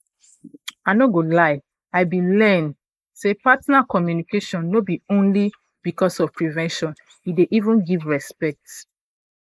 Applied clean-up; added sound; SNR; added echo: neural mask model Resemble Enhance denoiser.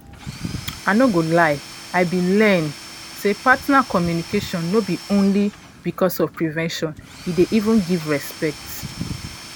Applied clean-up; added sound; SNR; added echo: none; Wind / Boat, Water vehicle + Tools / Domestic sounds, home sounds; 15 dB; none.